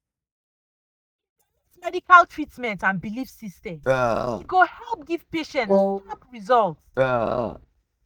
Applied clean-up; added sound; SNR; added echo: neural mask model DeepFilterNet 3.